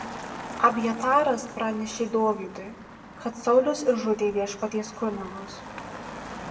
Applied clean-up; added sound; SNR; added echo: none; Motor vehicle (road); 13 dB; reverberation time 0.6 s.